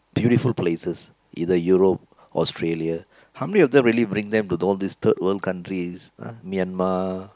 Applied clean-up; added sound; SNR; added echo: none; none; none; none.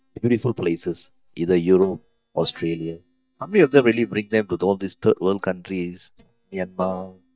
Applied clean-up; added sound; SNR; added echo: neural mask model DeepFilterNet 3.